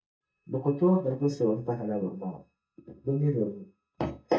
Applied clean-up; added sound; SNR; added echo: neural mask model DeepFilterNet 3.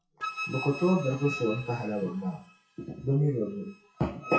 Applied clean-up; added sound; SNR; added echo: classical method WPE with log-MMSE.